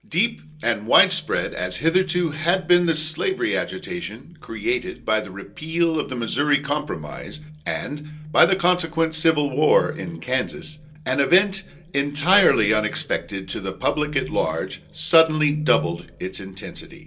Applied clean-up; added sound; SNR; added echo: none; none; none; reverberation time 0.2 s.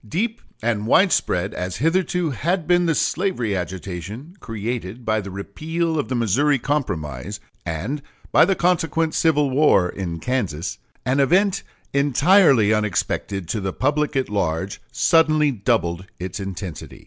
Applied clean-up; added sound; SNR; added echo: none; none; none; none.